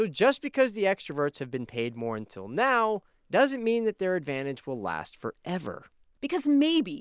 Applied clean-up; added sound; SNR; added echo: none; none; none; none.